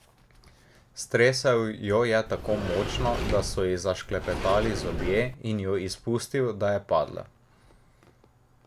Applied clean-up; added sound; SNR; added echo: none; Sliding door; 5 dB; none.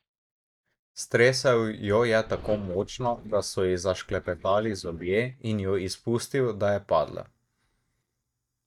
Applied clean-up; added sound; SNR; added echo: neural mask model DeepFilterNet 3.